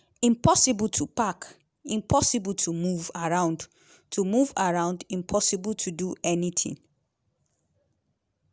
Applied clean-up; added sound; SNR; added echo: none; none; none; none.